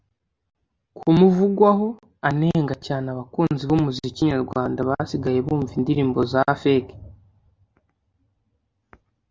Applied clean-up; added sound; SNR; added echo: none; none; none; none.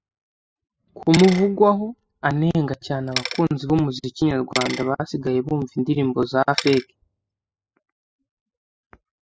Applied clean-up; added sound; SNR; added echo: classical method spectral subtraction.